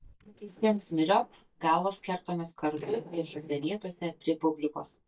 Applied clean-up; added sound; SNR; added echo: neural mask model DeepFilterNet 3.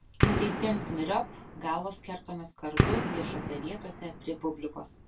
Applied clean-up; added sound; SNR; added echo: none; Gunshot, gunfire; -2 dB; reverberation time 0.2 s.